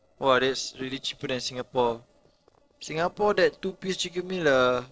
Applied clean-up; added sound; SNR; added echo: neural separator model SepFormer DNS4.